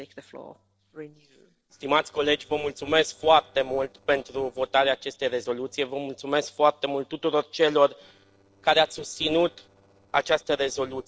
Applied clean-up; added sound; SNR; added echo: neural separator model SepFormer DNS4.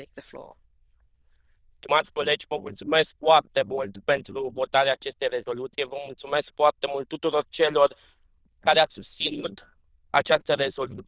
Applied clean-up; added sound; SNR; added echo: neural diffusion model UNIVERSE++.